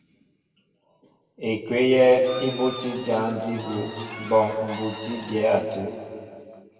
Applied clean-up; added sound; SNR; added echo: none; Bird / Fowl; 15 dB; reverberation time 2.4 s.